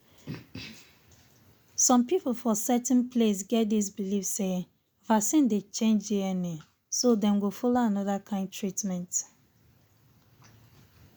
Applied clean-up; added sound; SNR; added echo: none; none; none; none.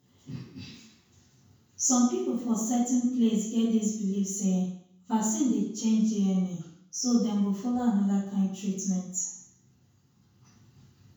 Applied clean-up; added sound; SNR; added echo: none; none; none; reverberation time 0.6 s.